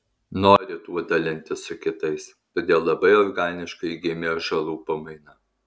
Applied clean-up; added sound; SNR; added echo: none; none; none; none.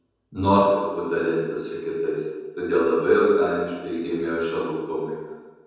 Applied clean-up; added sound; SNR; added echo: none; none; none; reverberation time 1.2 s.